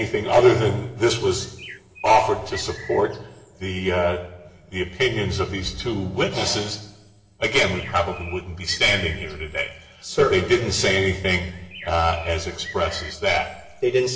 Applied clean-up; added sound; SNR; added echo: none; Bird; 19 dB; reverberation time 0.9 s.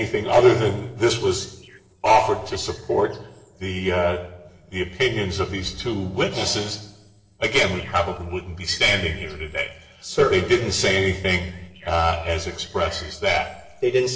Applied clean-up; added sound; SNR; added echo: neural separator model SepFormer DNS4.